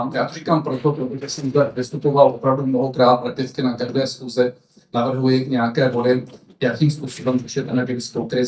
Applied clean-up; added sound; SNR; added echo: neural mask model DeepFilterNet 3.